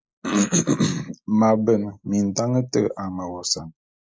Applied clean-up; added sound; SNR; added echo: neural mask model Resemble Enhance denoiser.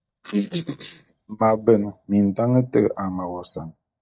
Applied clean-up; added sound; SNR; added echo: neural mask model DeepFilterNet 3.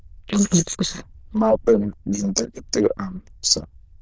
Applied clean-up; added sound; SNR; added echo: neural diffusion model UNIVERSE++.